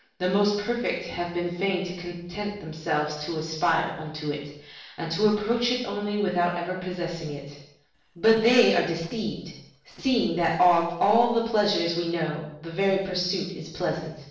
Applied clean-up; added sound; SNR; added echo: neural separator model SepFormer DNS4.